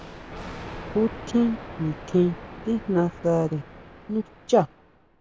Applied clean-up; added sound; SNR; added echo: none; Thunder; 14 dB; none.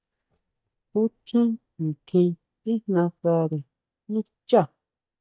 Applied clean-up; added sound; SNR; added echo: neural mask model DeepFilterNet 3.